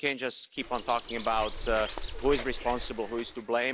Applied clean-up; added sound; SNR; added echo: none; Bird; 7 dB; none.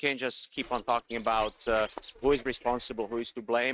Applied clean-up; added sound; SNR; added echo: neural mask model RNNoise.